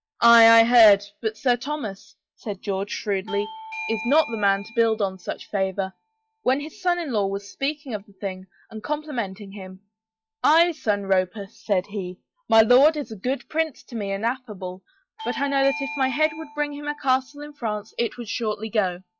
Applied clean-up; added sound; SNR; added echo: classical method log-MMSE.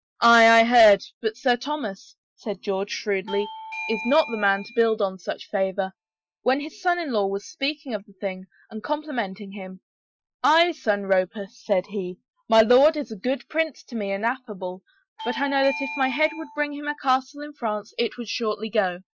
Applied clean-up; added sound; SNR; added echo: classical method Wiener filter.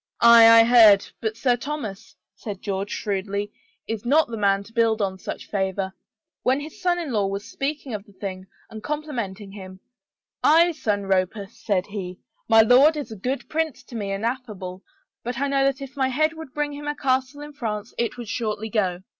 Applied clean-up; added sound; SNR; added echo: none; none; none; none.